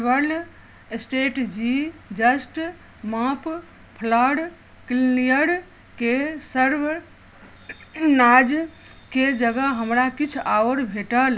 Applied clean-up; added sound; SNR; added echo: none; none; none; none.